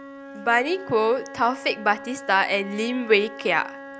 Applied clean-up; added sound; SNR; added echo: none; Wind instrument, woodwind instrument; 15 dB; none.